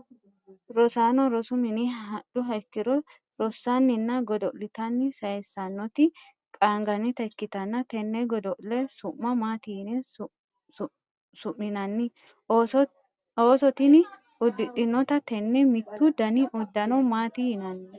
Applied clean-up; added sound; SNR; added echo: none; none; none; none.